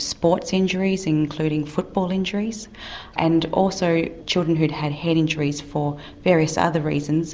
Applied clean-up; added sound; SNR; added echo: none; none; none; none.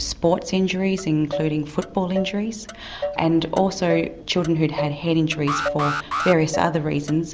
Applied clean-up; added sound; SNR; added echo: none; Alarm + Motor vehicle (road); 9 dB; none.